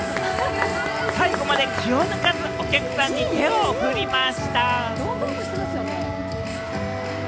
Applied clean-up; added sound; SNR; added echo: none; Wind instrument, woodwind instrument; 8 dB; none.